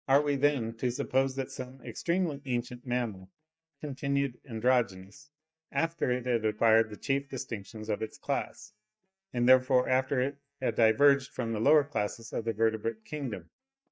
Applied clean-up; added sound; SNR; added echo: neural mask model DeepFilterNet 3.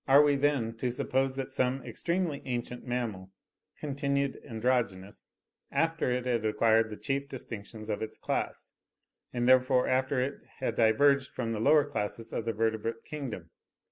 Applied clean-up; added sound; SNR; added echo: none; none; none; none.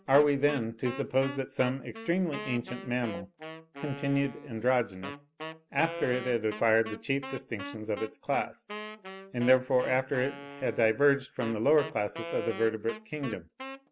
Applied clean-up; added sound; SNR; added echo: none; Wind instrument, woodwind instrument; 13 dB; none.